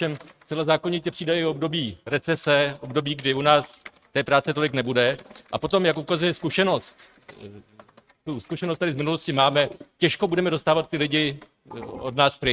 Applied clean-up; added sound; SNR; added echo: neural mask model RNNoise.